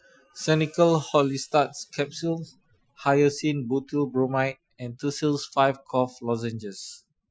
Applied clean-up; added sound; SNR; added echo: classical method Wiener filter.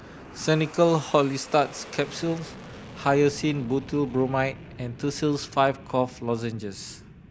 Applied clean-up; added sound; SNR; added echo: none; Fixed-wing aircraft, airplane; 17 dB; none.